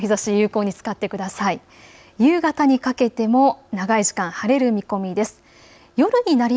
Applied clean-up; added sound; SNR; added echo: none; none; none; none.